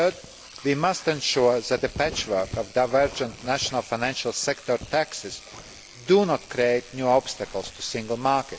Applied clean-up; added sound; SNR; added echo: none; Dog + Engine / Domestic sounds, home sounds; 17 dB; none.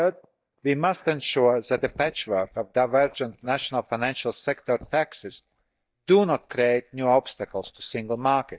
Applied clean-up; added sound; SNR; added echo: neural mask model DeepFilterNet 3.